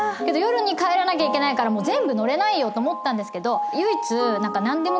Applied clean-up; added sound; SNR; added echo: none; none; none; none.